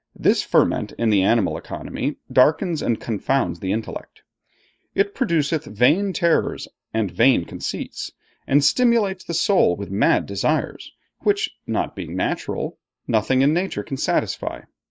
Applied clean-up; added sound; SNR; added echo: neural mask model Resemble Enhance denoiser.